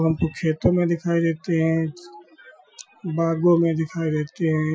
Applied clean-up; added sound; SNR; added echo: classical method Wiener filter.